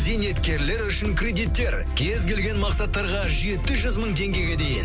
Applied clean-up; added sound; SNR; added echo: none; none; none; none.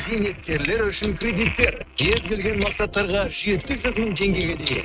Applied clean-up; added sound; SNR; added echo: neural mask model RNNoise.